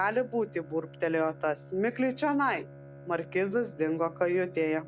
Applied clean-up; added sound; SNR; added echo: none; Bowed string instrument; 18 dB; none.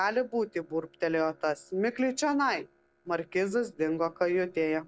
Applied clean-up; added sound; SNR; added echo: neural separator model SepFormer DNS4.